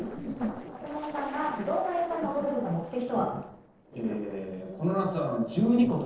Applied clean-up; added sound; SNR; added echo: neural separator model SepFormer DNS4.